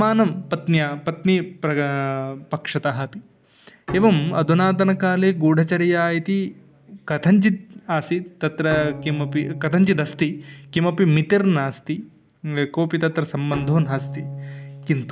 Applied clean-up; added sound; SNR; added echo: none; Bowed string instrument; 16 dB; none.